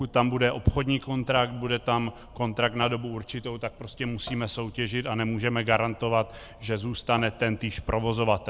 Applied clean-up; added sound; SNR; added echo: none; Drip / Sink (filling or washing) / Water tap, faucet; 20 dB; none.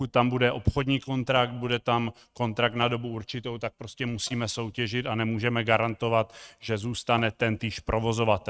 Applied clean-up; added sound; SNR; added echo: neural mask model RNNoise.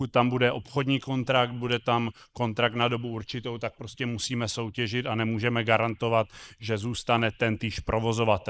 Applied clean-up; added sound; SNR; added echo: neural mask model Resemble Enhance denoiser.